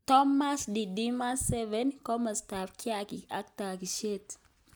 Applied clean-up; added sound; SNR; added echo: none; none; none; none.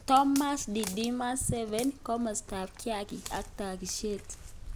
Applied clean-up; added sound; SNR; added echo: none; Walk, footsteps; 13 dB; none.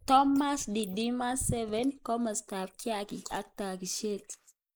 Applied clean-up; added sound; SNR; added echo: neural mask model Resemble Enhance denoiser.